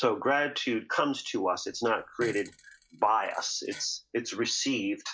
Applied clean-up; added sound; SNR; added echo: classical method log-MMSE.